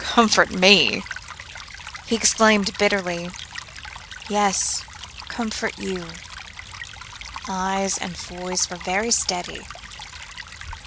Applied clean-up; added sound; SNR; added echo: none; Stream / Trickle, dribble; 13 dB; none.